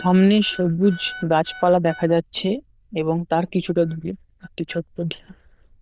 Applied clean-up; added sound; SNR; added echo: neural diffusion model UNIVERSE++.